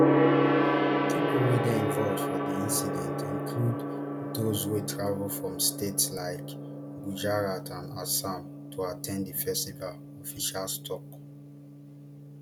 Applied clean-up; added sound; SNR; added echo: none; Gong; -3 dB; none.